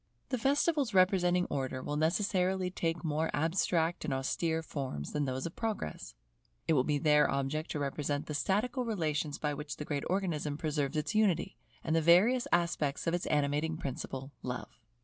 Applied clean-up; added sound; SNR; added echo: none; none; none; none.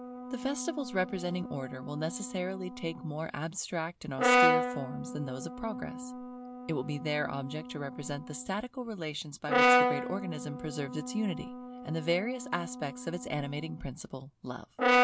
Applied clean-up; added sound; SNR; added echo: none; Brass instrument; -3 dB; none.